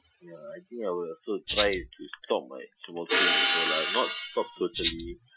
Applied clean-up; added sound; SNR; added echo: classical method Wiener filter.